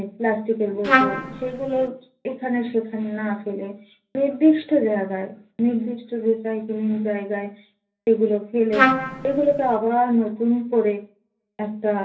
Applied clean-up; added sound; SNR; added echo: none; Trumpet; -1 dB; reverberation time 0.3 s.